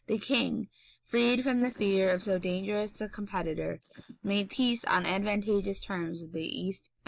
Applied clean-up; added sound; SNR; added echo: neural mask model Resemble Enhance denoiser.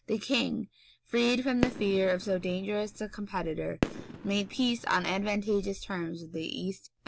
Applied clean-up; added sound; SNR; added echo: none; Fireworks; 8 dB; none.